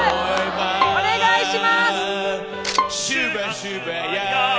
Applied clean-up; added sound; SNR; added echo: none; Bowed string instrument; 9 dB; none.